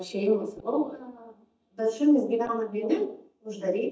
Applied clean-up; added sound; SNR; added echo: neural mask model DeepFilterNet 3.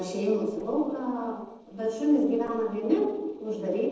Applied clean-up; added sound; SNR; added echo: neural separator model SepFormer DNS4.